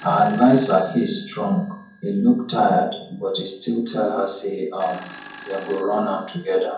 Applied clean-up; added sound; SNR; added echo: none; Telephone; 14 dB; reverberation time 0.6 s.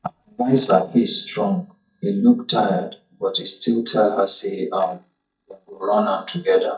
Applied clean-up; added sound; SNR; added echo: neural mask model DeepFilterNet 3.